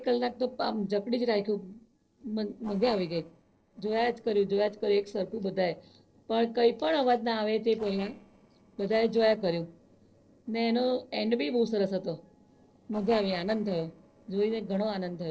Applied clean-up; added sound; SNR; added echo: neural separator model SepFormer DNS4.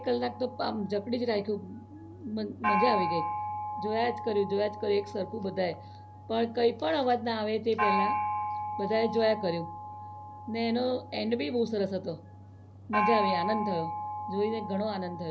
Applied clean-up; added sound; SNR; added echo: none; Gong; 4 dB; none.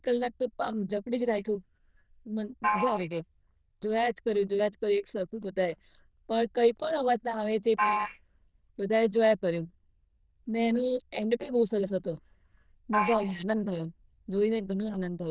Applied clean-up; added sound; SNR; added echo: neural diffusion model UNIVERSE++.